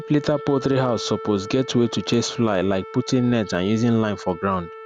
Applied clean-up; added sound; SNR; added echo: none; Wind instrument, woodwind instrument; 14 dB; none.